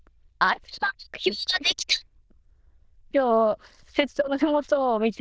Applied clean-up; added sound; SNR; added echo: neural diffusion model UNIVERSE++.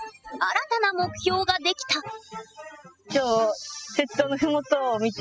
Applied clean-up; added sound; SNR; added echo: classical method spectral subtraction.